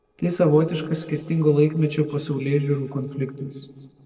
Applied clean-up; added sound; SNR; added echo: neural separator model SepFormer DNS4.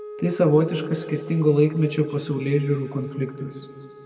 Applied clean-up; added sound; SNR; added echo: none; Wind instrument, woodwind instrument; 16 dB; reverberation time 2.1 s.